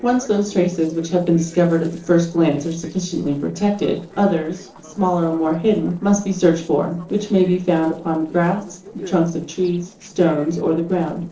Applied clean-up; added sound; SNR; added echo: neural separator model SepFormer DNS4.